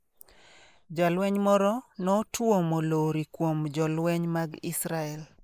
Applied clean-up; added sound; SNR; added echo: neural mask model Resemble Enhance denoiser.